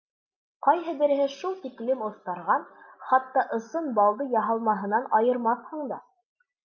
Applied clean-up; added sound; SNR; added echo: none; none; none; none.